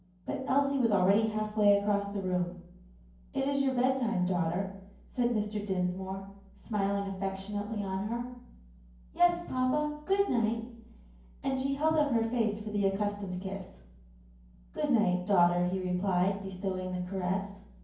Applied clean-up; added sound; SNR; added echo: none; none; none; reverberation time 0.9 s.